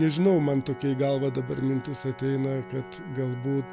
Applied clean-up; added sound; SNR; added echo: none; Organ; 16 dB; none.